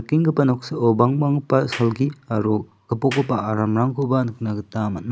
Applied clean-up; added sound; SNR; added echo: none; Clapping; 17 dB; none.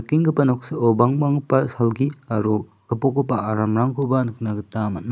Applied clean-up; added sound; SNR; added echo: none; none; none; none.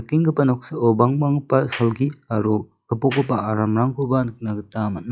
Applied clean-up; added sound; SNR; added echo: classical method log-MMSE.